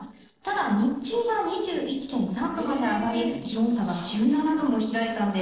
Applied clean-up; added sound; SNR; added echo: neural separator model SepFormer DNS4.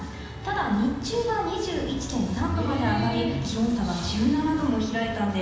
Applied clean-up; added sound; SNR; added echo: none; Wind; 16 dB; reverberation time 1.1 s.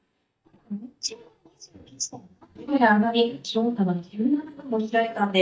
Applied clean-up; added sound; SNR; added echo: neural mask model DeepFilterNet 3.